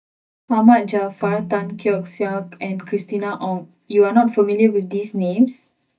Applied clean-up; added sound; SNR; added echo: neural mask model DeepFilterNet 3.